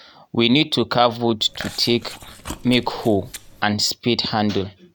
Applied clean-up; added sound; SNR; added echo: none; Chewing, mastication; 16 dB; none.